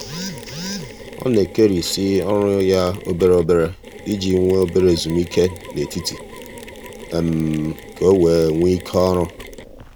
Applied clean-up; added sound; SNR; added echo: none; Mechanisms; 17 dB; none.